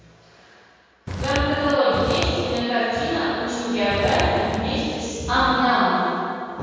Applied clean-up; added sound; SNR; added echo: none; Walk, footsteps; 5 dB; reverberation time 2.2 s.